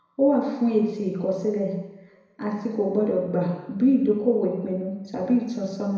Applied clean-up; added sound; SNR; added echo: none; none; none; reverberation time 1.0 s.